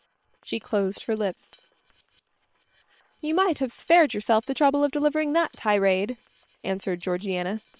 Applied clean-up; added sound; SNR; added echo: neural separator model SepFormer WHAM!.